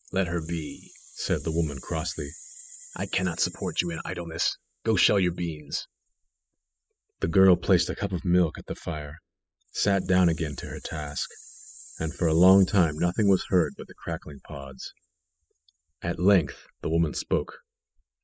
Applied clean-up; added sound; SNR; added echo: classical method spectral subtraction.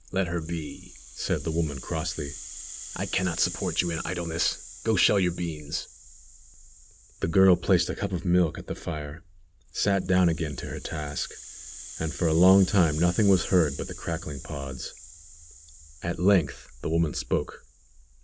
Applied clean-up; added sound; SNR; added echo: none; Rattle (instrument); 16 dB; none.